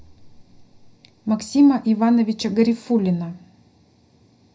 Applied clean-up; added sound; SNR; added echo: none; none; none; reverberation time 0.4 s.